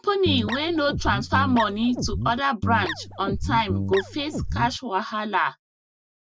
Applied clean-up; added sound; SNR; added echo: none; Guitar; 4 dB; none.